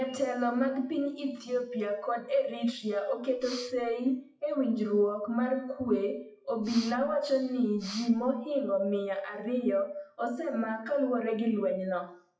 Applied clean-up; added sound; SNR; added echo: classical method WPE with log-MMSE.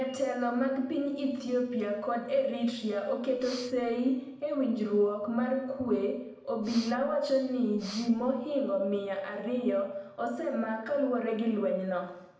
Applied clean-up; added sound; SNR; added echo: none; Breathing; 17 dB; reverberation time 0.8 s.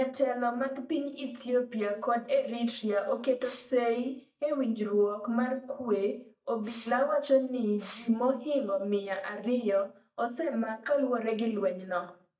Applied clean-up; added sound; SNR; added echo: neural mask model DeepFilterNet 3.